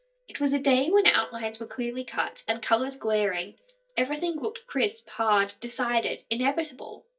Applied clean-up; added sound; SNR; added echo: neural mask model DeepFilterNet 3.